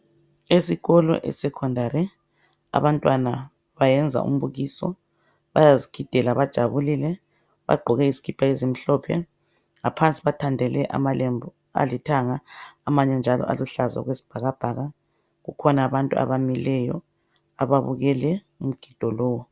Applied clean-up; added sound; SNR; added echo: none; none; none; none.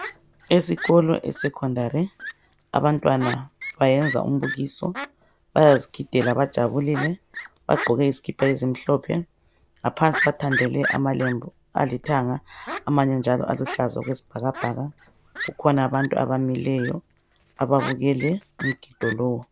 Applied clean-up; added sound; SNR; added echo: none; Fowl; 11 dB; none.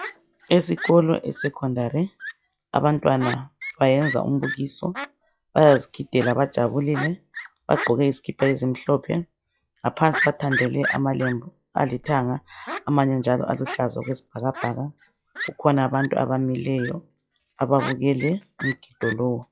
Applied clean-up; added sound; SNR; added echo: classical method log-MMSE.